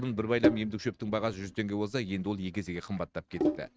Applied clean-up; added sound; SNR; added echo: neural mask model RNNoise.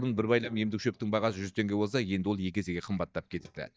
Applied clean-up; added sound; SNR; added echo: neural mask model DeepFilterNet 3.